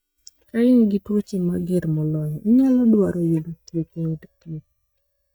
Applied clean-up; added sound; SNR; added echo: neural mask model DeepFilterNet 3.